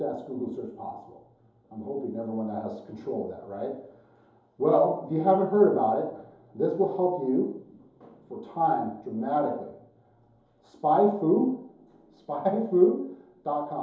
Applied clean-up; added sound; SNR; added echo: none; none; none; reverberation time 2.8 s.